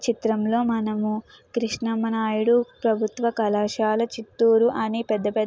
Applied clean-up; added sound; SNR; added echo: none; none; none; none.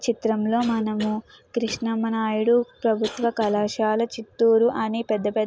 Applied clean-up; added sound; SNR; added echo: none; Cough; 18 dB; none.